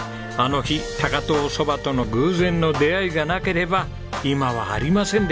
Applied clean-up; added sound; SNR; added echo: none; none; none; none.